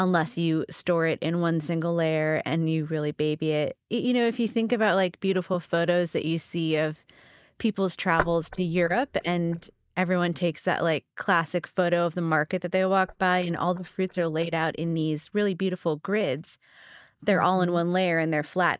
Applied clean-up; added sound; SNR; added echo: neural mask model DeepFilterNet 3.